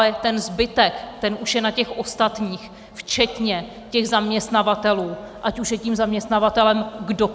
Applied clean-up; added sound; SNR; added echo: none; none; none; none.